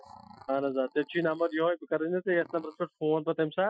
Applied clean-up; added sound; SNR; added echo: classical method Wiener filter.